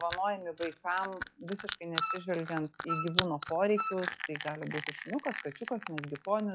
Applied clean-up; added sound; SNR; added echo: classical method log-MMSE.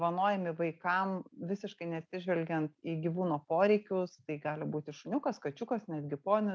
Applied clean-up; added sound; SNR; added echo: none; none; none; none.